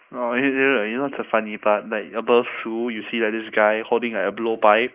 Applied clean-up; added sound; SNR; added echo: neural mask model Resemble Enhance denoiser.